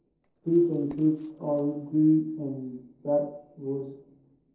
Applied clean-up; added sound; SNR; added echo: neural separator model SepFormer DNS4.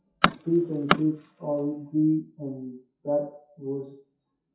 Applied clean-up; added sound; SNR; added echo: classical method WPE with log-MMSE.